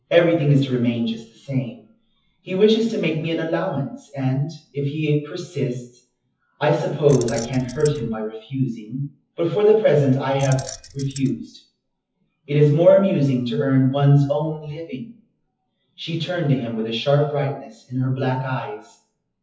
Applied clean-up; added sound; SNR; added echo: classical method WPE with log-MMSE.